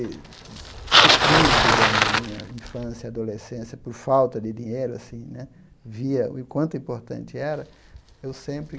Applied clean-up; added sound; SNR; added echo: none; Bicycle; -4 dB; none.